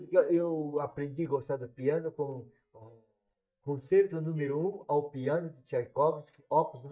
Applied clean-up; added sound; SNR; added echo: neural mask model DeepFilterNet 3.